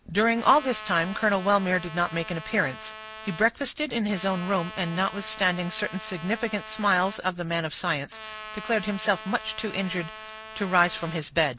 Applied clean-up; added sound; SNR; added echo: none; Trumpet; 14 dB; none.